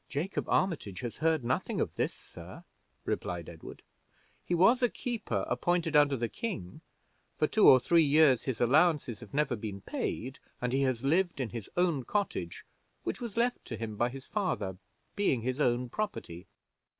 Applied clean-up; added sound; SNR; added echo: none; none; none; none.